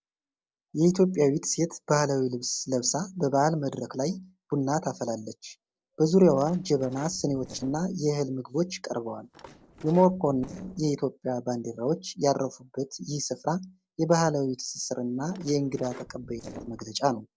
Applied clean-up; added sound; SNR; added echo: neural separator model SepFormer DNS4.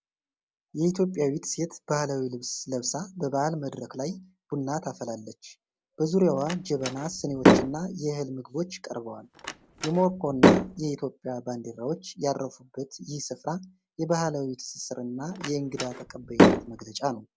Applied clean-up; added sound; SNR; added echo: none; Slam; -5 dB; none.